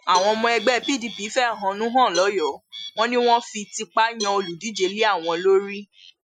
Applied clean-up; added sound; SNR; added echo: classical method Wiener filter.